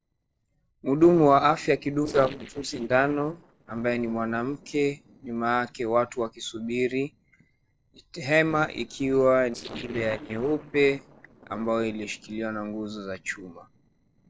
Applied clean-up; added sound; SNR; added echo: neural separator model SepFormer DNS4.